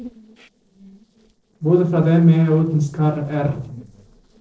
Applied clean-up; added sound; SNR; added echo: neural separator model SepFormer DNS4.